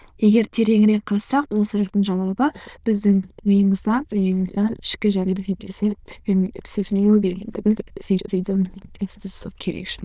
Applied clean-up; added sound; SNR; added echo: neural diffusion model UNIVERSE++.